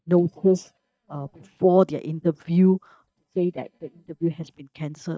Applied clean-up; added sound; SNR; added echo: neural mask model DeepFilterNet 3.